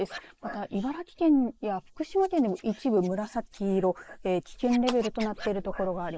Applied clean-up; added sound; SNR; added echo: neural mask model Resemble Enhance denoiser.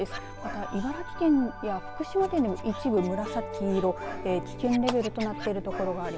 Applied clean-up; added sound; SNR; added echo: none; Scratching (performance technique) + Clapping; 16 dB; none.